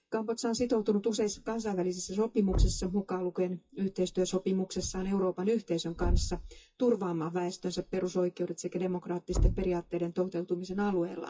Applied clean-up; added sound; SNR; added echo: classical method WPE with log-MMSE.